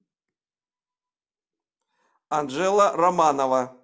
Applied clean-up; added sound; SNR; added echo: none; none; none; none.